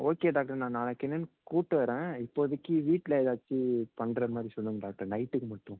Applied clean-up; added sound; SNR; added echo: none; none; none; none.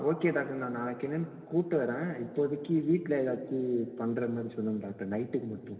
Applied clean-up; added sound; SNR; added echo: none; none; none; reverberation time 2.3 s.